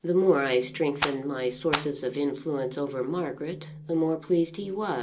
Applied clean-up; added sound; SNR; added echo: none; Clapping; 4 dB; reverberation time 0.2 s.